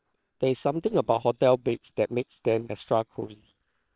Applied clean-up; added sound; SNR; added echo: neural separator model SepFormer WHAM!.